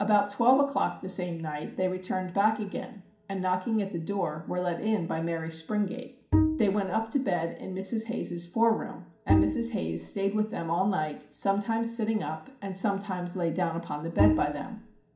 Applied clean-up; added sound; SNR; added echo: none; Bowed string instrument; -1 dB; reverberation time 0.5 s.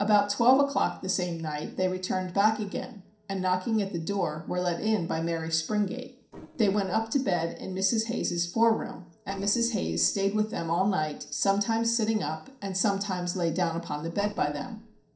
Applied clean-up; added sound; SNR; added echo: neural separator model SepFormer DNS4.